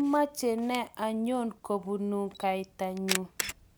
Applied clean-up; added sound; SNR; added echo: none; Camera; 11 dB; none.